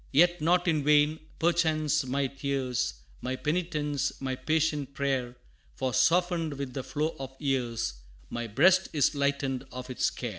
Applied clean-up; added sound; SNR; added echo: none; none; none; none.